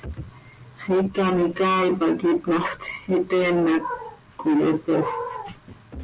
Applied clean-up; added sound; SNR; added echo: none; none; none; none.